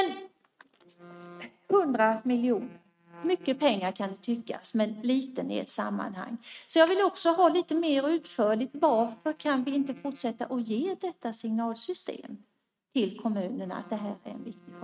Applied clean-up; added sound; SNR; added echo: neural mask model RNNoise.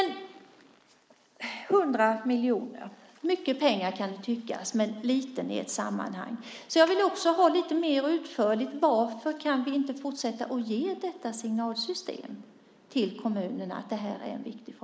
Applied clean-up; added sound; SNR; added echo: neural mask model Resemble Enhance denoiser.